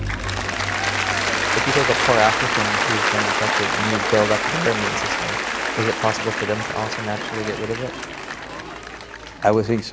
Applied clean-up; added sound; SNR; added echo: none; Applause / Cheering; -1 dB; none.